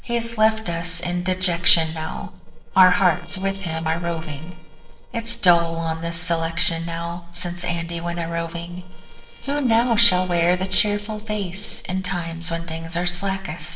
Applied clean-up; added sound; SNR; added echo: neural separator model SepFormer DNS4.